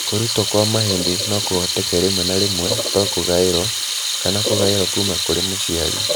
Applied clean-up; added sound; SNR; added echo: none; Sink (filling or washing) / Water tap, faucet; 0 dB; none.